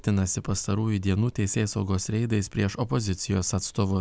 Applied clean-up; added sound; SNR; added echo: none; none; none; none.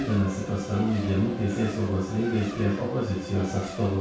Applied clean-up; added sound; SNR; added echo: none; Race car, auto racing; 13 dB; reverberation time 0.7 s.